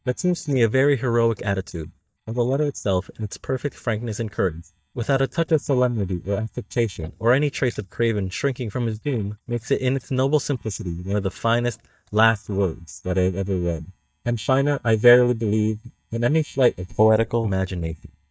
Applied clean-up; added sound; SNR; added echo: neural mask model DeepFilterNet 3.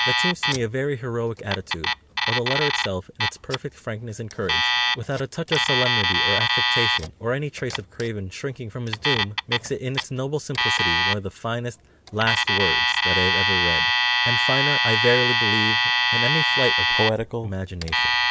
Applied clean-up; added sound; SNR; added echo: none; Alarm; -4 dB; none.